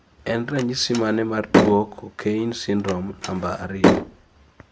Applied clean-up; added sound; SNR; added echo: none; Slam; 0 dB; none.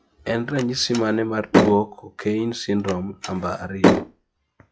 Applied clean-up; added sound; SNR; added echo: classical method log-MMSE.